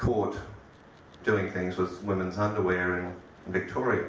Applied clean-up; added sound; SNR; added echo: none; none; none; none.